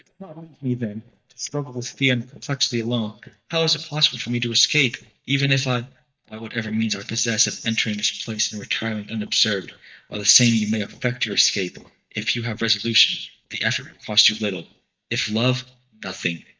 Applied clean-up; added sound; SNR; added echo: neural mask model DeepFilterNet 3.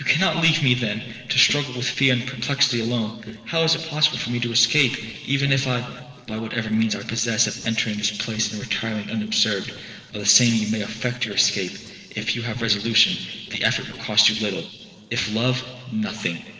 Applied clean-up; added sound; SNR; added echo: neural separator model SepFormer DNS4.